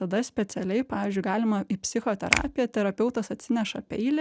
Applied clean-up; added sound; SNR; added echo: none; Finger snapping; 6 dB; none.